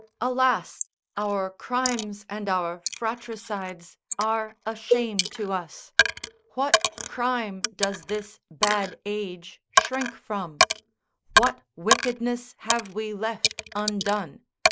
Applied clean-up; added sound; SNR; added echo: neural mask model Resemble Enhance denoiser.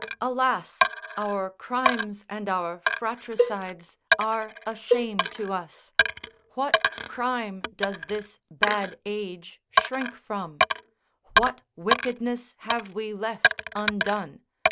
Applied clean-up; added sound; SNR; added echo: none; Cowbell + Coin (dropping); -3 dB; none.